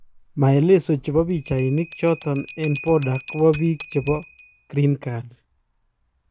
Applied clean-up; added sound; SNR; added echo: none; Bell; 4 dB; none.